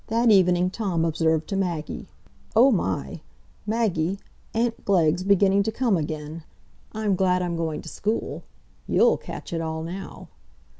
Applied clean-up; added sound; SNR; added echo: none; none; none; none.